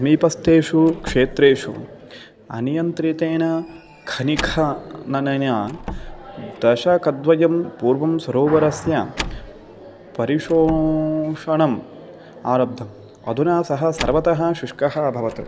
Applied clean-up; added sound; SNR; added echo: none; Slam; 17 dB; none.